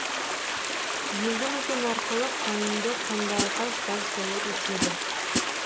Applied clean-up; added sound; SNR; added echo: none; Stream + Hi-hat; -4 dB; none.